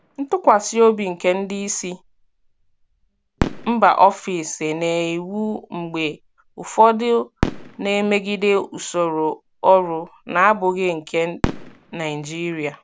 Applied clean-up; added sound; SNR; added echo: none; Fireworks; 12 dB; none.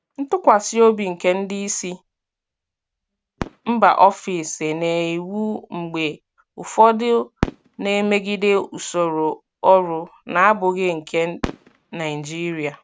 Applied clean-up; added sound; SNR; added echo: neural mask model RNNoise.